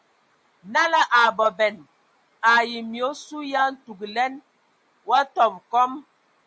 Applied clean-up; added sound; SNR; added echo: none; none; none; none.